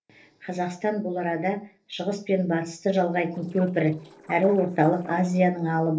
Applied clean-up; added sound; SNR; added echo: neural separator model SepFormer DNS4.